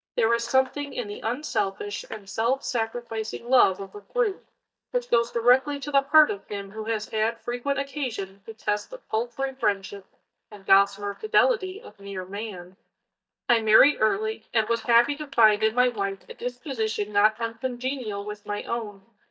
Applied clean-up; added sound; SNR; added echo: neural mask model DeepFilterNet 3.